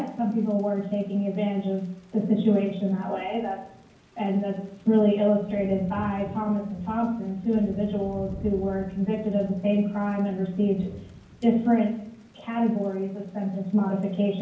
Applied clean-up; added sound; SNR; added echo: none; Thunder / Rain; 20 dB; reverberation time 0.9 s.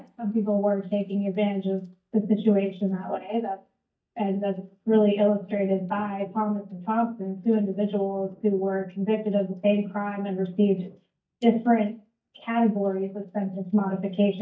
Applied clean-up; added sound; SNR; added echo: neural mask model DeepFilterNet 3.